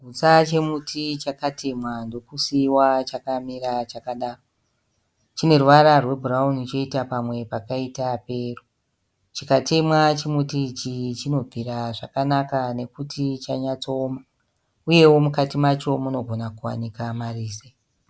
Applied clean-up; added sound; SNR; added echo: none; none; none; none.